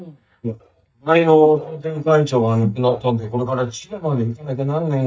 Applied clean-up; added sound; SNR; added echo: neural mask model DeepFilterNet 3.